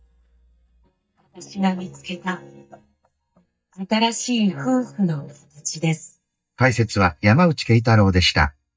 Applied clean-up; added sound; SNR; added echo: neural mask model DeepFilterNet 3.